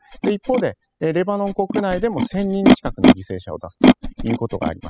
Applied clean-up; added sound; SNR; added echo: classical method spectral subtraction.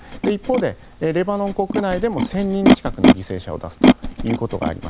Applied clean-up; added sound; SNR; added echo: none; Animal; -3 dB; none.